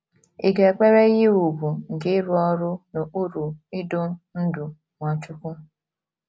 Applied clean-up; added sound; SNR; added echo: none; none; none; none.